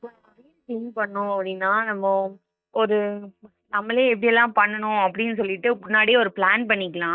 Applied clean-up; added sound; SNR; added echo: neural mask model DeepFilterNet 3.